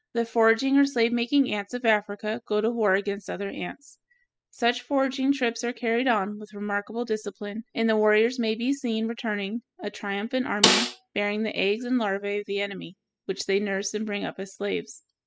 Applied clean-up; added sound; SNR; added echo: classical method spectral subtraction.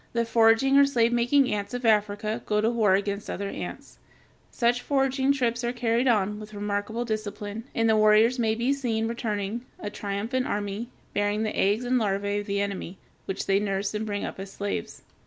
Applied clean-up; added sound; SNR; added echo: none; none; none; none.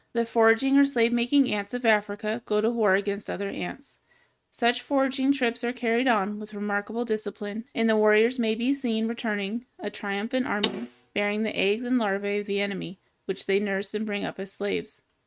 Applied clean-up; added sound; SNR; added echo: neural mask model RNNoise.